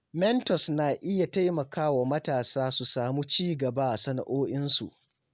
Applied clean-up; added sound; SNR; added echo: none; none; none; none.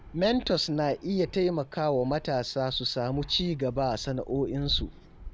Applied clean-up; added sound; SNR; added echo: none; Fixed-wing aircraft, airplane; 14 dB; none.